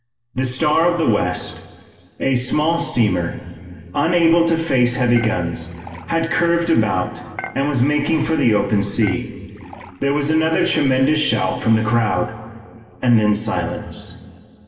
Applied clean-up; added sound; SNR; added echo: neural separator model SepFormer DNS4.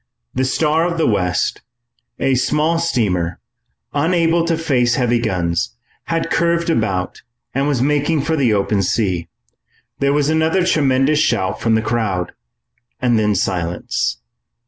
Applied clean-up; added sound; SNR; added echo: none; none; none; none.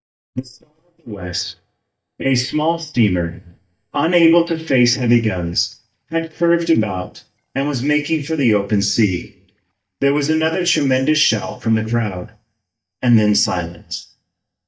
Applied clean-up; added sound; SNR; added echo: neural mask model DeepFilterNet 3.